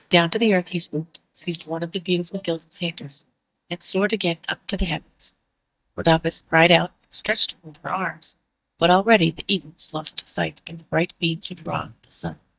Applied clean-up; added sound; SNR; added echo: neural mask model DeepFilterNet 3.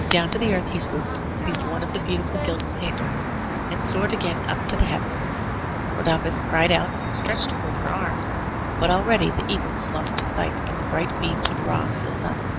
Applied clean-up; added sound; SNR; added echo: none; Traffic noise, roadway noise; -1 dB; none.